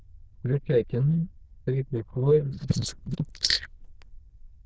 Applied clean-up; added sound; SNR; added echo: neural diffusion model UNIVERSE++.